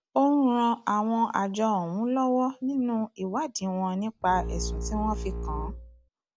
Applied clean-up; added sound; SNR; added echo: none; Bowed string instrument; 6 dB; none.